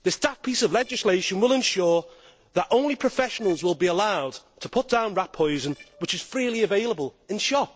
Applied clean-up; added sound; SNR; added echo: neural separator model SepFormer DNS4.